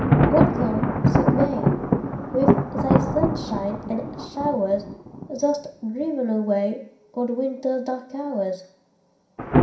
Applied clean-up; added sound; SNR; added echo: none; Thunder; -3 dB; reverberation time 0.5 s.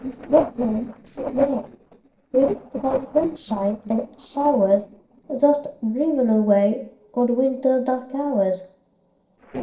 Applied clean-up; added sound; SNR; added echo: neural separator model SepFormer DNS4.